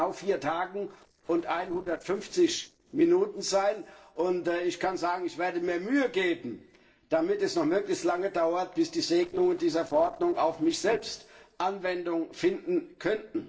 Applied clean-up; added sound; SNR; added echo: neural separator model SepFormer DNS4.